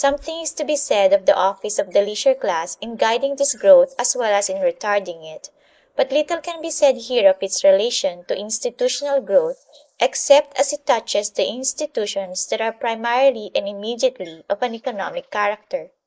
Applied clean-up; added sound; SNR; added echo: neural mask model Resemble Enhance denoiser.